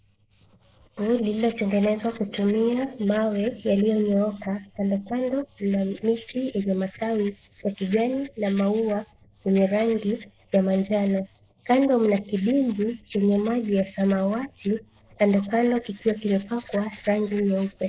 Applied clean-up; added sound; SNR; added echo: neural mask model Resemble Enhance denoiser.